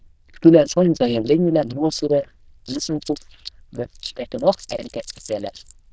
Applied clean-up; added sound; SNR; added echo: neural diffusion model UNIVERSE++.